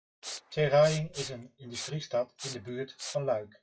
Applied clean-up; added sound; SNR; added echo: classical method WPE with log-MMSE.